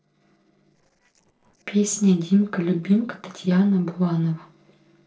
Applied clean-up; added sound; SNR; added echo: neural separator model SepFormer DNS4.